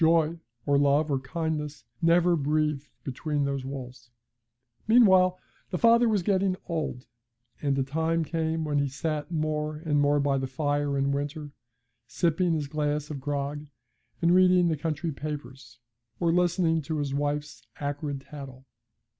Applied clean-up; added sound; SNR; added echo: none; none; none; none.